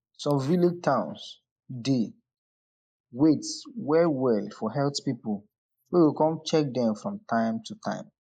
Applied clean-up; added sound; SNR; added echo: neural mask model Resemble Enhance denoiser.